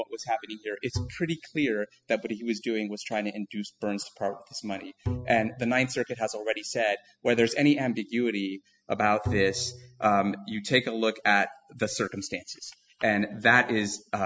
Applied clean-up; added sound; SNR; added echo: classical method spectral subtraction.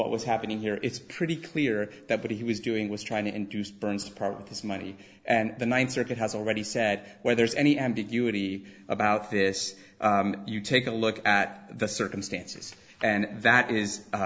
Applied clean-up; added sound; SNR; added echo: none; none; none; none.